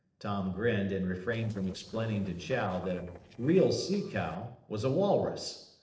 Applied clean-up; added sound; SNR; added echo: neural separator model SepFormer DNS4.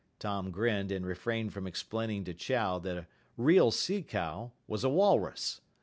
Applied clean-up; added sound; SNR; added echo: none; none; none; none.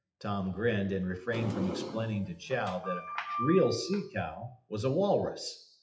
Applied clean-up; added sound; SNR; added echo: classical method WPE with log-MMSE.